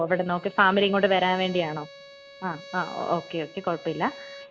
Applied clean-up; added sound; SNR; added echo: none; Bowed string instrument; 18 dB; none.